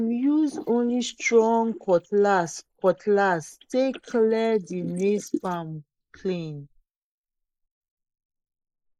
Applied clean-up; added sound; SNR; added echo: neural mask model Resemble Enhance denoiser.